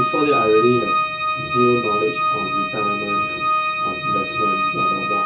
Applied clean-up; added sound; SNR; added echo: none; Organ; -2 dB; reverberation time 0.2 s.